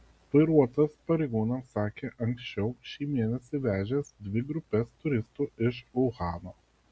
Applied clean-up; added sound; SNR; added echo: none; none; none; none.